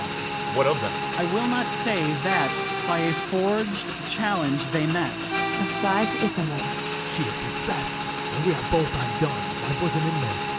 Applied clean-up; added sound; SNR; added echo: none; Accordion + Motorcycle / Engine; 2 dB; none.